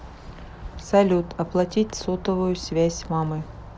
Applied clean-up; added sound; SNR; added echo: none; none; none; none.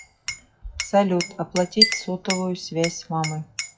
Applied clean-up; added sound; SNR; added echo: classical method WPE with log-MMSE.